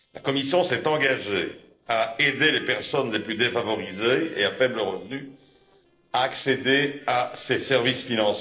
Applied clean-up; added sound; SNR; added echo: neural separator model SepFormer DNS4.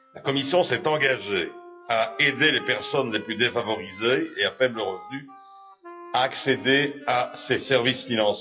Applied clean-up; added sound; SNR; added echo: classical method WPE with log-MMSE.